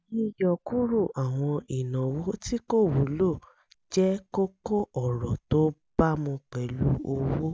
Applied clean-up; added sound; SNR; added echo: none; none; none; none.